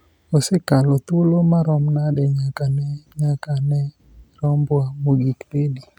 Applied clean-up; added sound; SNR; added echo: none; none; none; none.